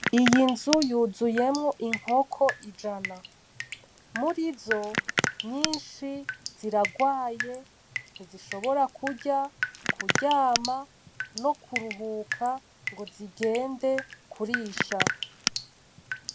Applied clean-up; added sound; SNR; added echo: none; Drip; 5 dB; none.